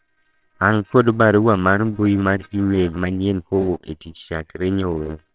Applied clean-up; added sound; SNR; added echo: neural separator model SepFormer WHAMR!.